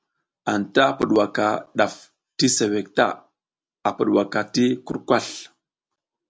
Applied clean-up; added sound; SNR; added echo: none; none; none; none.